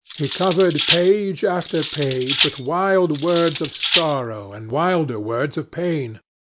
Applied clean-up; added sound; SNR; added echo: none; Cutlery, silverware; 4 dB; none.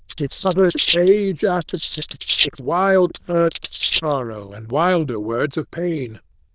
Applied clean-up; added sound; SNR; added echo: neural diffusion model UNIVERSE++.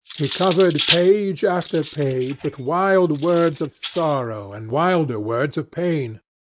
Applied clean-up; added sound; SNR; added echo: neural mask model RNNoise.